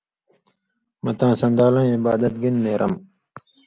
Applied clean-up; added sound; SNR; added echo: none; none; none; none.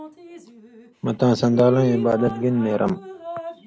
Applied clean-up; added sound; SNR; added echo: none; Drip; 13 dB; none.